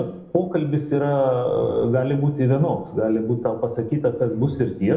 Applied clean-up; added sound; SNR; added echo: neural separator model SepFormer DNS4.